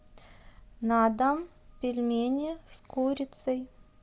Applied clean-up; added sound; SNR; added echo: none; none; none; none.